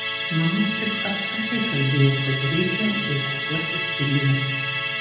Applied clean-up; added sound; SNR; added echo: none; Musical instrument; 2 dB; reverberation time 1.0 s.